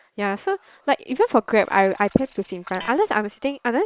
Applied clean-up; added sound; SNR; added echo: neural separator model SepFormer WHAM!.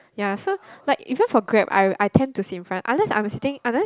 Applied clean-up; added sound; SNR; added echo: none; none; none; none.